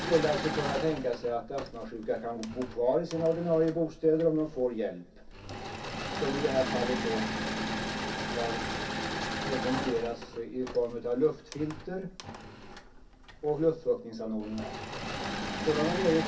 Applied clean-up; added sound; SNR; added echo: none; Engine / Mechanisms; 5 dB; reverberation time 0.3 s.